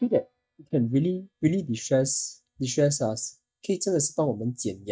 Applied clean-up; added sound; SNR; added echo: neural mask model DeepFilterNet 3.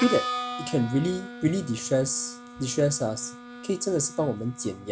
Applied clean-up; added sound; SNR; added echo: none; Harmonica; 10 dB; none.